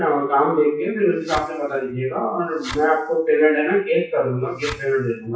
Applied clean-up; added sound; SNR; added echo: classical method WPE with log-MMSE.